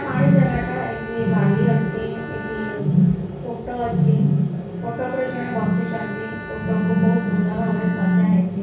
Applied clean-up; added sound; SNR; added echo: none; Bowed string instrument; 16 dB; reverberation time 0.6 s.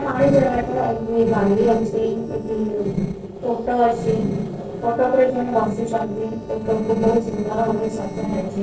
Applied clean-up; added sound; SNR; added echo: neural separator model SepFormer DNS4.